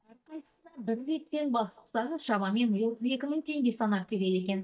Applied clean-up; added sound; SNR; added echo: neural mask model DeepFilterNet 3.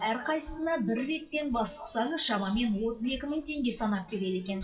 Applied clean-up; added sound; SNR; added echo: classical method WPE with log-MMSE.